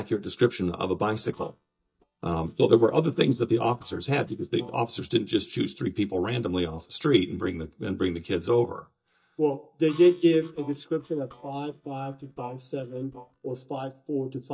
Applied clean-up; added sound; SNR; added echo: neural mask model DeepFilterNet 3.